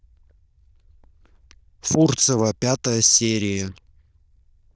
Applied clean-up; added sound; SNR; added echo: neural diffusion model UNIVERSE++.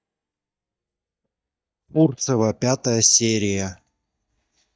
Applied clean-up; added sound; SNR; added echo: neural mask model DeepFilterNet 3.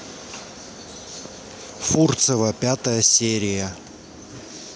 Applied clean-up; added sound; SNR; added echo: none; none; none; none.